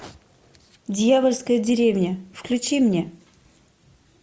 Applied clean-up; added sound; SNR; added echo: none; none; none; none.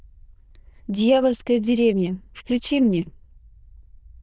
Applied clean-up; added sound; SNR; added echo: neural diffusion model UNIVERSE++.